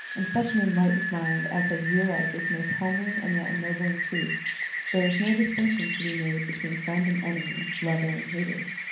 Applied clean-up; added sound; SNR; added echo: none; Rain; 4 dB; reverberation time 0.6 s.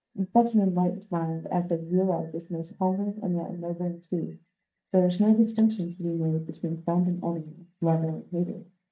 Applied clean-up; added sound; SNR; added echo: neural mask model DeepFilterNet 3.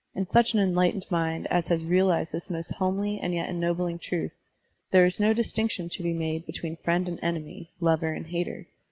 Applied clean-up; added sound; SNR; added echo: none; none; none; none.